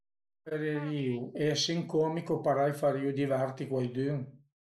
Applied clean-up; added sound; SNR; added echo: neural mask model Resemble Enhance denoiser.